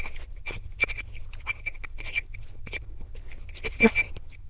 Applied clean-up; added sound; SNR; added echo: neural diffusion model UNIVERSE++.